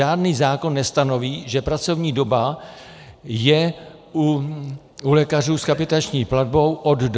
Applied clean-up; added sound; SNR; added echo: none; none; none; none.